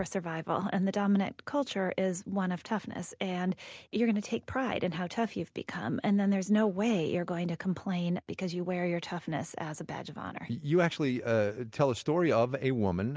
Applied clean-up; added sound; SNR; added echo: none; none; none; none.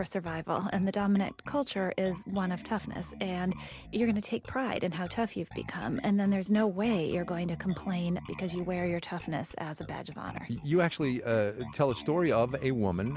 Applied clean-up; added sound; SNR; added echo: none; Bass guitar; 16 dB; none.